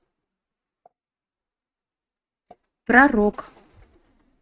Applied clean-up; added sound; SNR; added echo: neural mask model RNNoise.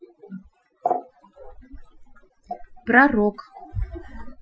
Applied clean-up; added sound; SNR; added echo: classical method Wiener filter.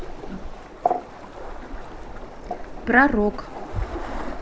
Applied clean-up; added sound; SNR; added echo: none; Waves, surf; 4 dB; none.